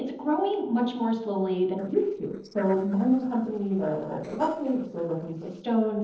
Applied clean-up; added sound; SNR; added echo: neural separator model SepFormer DNS4.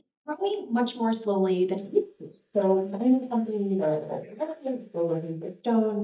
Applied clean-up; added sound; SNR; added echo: neural mask model DeepFilterNet 3.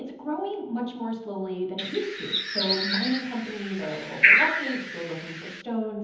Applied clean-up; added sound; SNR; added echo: none; Bird; -5 dB; reverberation time 1.3 s.